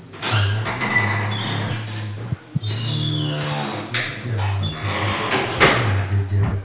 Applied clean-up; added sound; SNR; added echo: none; Squeak / Wood; -1 dB; reverberation time 0.2 s.